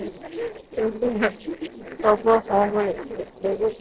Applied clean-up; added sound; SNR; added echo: neural separator model SepFormer DNS4.